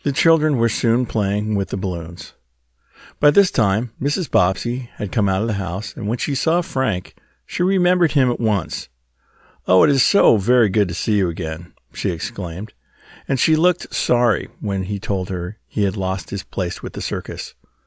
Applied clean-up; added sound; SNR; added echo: none; none; none; none.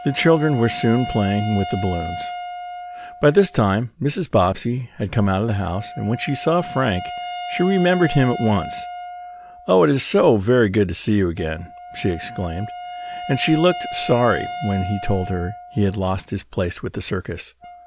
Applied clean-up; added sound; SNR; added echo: none; Wind instrument, woodwind instrument; 12 dB; none.